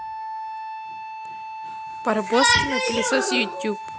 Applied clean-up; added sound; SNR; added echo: none; Wind instrument, woodwind instrument; 9 dB; none.